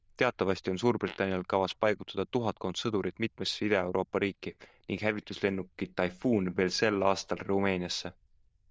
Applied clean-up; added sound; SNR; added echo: neural diffusion model UNIVERSE++.